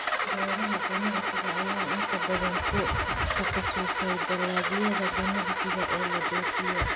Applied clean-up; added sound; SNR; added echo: none; Engine starting / Car; -4 dB; none.